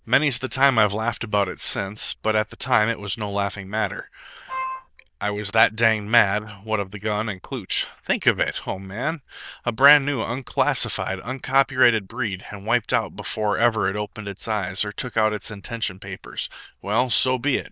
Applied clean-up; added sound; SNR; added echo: neural diffusion model UNIVERSE++.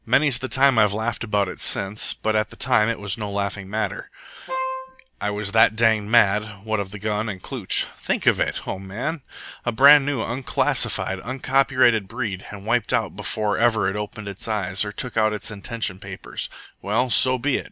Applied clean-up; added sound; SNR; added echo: none; Wind instrument, woodwind instrument; 5 dB; none.